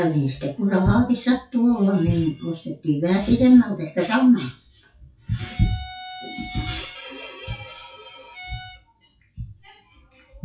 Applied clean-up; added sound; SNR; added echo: classical method WPE with log-MMSE.